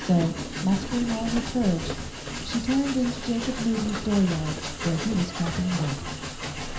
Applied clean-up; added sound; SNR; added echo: none; Train; 6 dB; reverberation time 0.5 s.